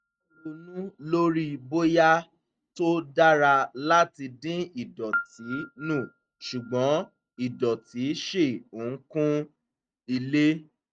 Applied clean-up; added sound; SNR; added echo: neural mask model RNNoise.